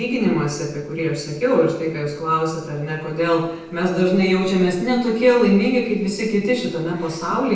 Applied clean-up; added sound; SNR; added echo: neural separator model SepFormer DNS4.